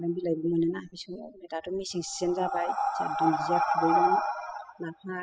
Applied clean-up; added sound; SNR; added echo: classical method spectral subtraction.